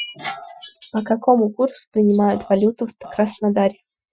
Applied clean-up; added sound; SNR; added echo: classical method Wiener filter.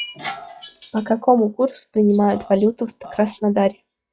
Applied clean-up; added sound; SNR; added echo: classical method log-MMSE.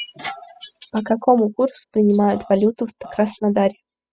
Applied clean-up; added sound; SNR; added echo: classical method spectral subtraction.